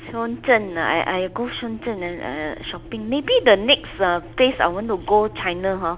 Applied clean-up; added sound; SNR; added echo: none; Engine; 18 dB; none.